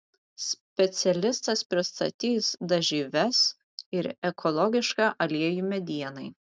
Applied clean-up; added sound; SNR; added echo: none; none; none; none.